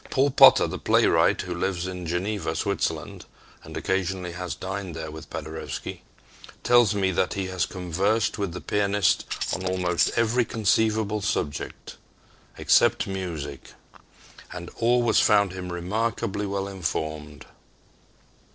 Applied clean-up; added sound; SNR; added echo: neural separator model SepFormer DNS4.